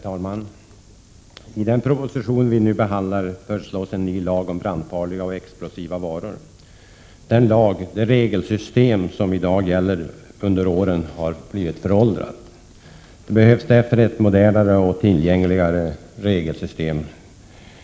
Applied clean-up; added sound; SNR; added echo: none; none; none; none.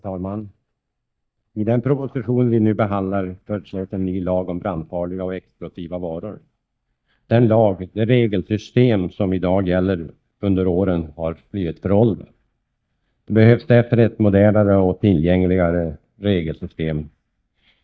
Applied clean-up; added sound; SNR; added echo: neural mask model DeepFilterNet 3.